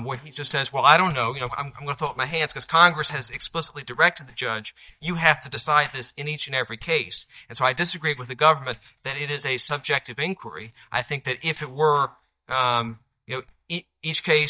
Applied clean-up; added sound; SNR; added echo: neural mask model DeepFilterNet 3.